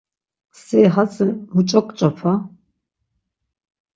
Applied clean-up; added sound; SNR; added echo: none; none; none; none.